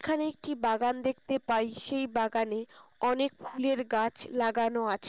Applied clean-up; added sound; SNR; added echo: none; none; none; none.